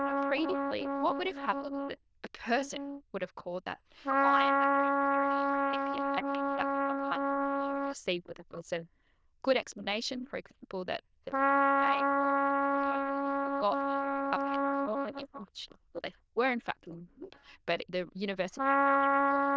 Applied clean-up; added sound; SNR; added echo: neural diffusion model UNIVERSE++.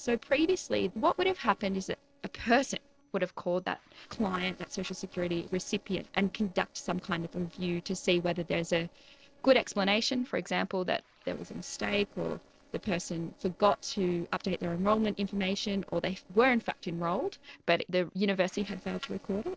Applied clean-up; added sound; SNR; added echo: neural separator model SepFormer DNS4.